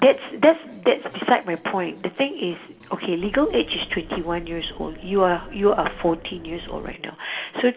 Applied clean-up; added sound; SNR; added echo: none; Subway, metro, underground; 17 dB; reverberation time 2.1 s.